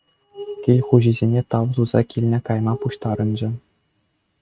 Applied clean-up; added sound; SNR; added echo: neural mask model RNNoise.